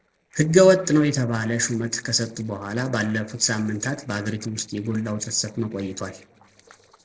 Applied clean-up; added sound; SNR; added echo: neural separator model SepFormer DNS4.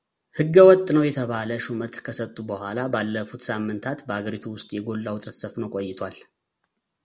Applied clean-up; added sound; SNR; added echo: none; none; none; none.